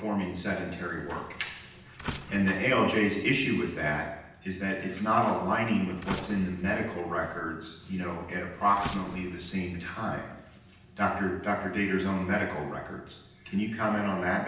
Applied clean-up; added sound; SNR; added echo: none; Slam; 14 dB; reverberation time 0.9 s.